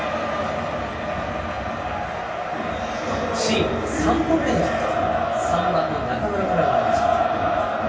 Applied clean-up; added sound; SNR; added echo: none; none; none; reverberation time 0.3 s.